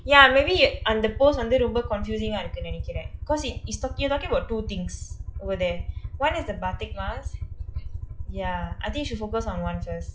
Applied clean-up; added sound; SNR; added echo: classical method log-MMSE.